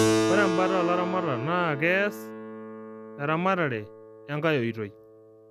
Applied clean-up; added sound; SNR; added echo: none; Keyboard (musical); 3 dB; none.